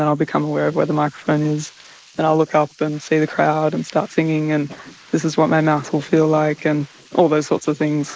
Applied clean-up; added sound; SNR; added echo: neural mask model Resemble Enhance denoiser.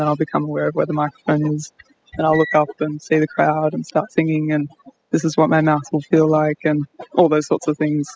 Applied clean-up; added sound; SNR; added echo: classical method spectral subtraction.